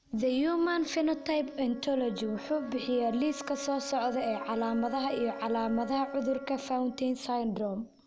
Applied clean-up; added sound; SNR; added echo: none; Wind instrument, woodwind instrument; 14 dB; none.